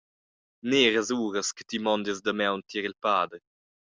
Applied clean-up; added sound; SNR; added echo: none; none; none; none.